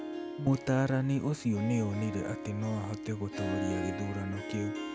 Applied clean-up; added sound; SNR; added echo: none; Harp; 7 dB; none.